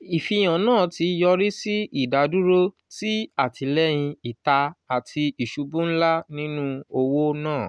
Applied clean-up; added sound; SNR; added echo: none; none; none; none.